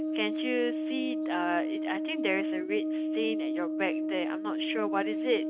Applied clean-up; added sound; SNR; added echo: neural mask model RNNoise.